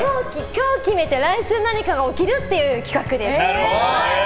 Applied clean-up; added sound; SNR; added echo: none; none; none; none.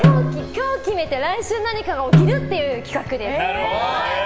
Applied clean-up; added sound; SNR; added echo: none; Snare drum; -1 dB; none.